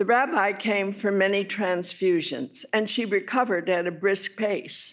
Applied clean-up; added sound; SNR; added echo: none; none; none; none.